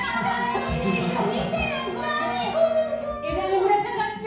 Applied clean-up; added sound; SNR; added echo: none; Bowed string instrument; 11 dB; reverberation time 0.6 s.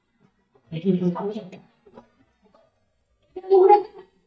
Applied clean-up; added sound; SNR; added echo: neural mask model DeepFilterNet 3.